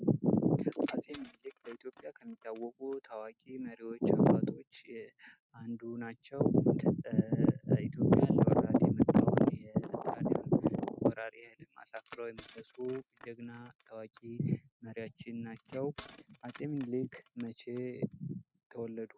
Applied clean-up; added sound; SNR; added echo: neural mask model RNNoise.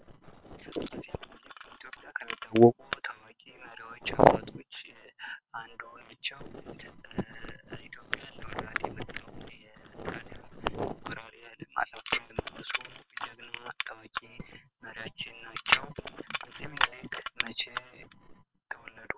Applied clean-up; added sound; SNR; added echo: neural separator model SepFormer WHAM!.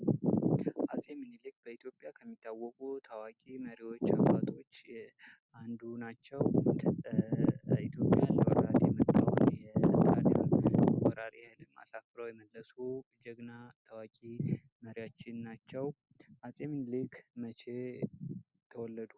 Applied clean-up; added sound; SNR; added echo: none; none; none; none.